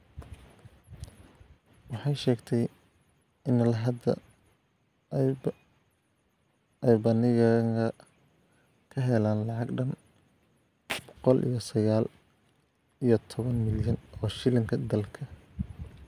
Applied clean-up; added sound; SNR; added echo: none; none; none; none.